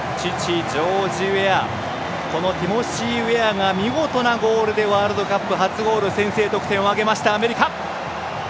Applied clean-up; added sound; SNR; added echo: none; Wind instrument, woodwind instrument; 19 dB; none.